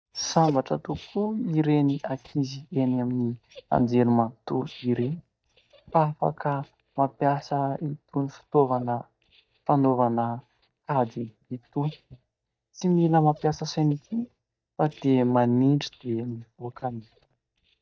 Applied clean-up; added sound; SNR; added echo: neural mask model DeepFilterNet 3.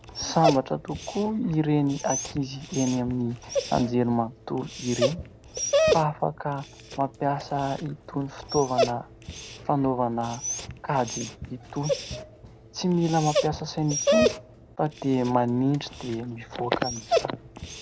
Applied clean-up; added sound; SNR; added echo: none; Dog; 4 dB; none.